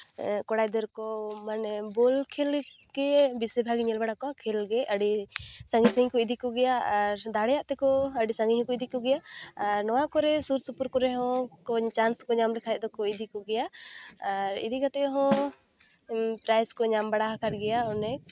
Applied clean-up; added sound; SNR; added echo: neural mask model RNNoise.